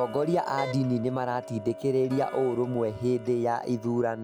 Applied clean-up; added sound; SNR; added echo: none; Wind instrument, woodwind instrument + Tick-tock; 13 dB; none.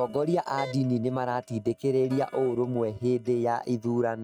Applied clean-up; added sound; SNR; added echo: neural mask model RNNoise.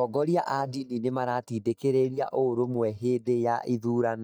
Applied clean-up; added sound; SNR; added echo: neural mask model DeepFilterNet 3.